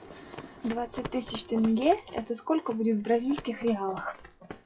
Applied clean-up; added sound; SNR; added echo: classical method WPE with log-MMSE.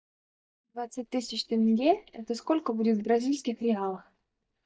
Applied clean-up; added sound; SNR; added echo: neural mask model DeepFilterNet 3.